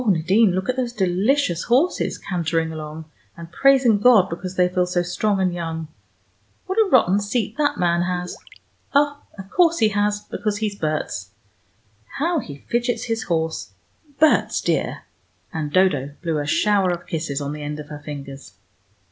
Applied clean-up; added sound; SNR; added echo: none; Gurgling; 19 dB; none.